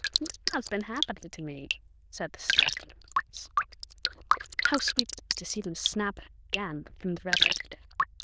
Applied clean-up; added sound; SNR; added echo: neural diffusion model UNIVERSE++.